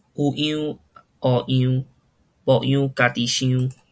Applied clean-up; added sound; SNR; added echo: none; none; none; none.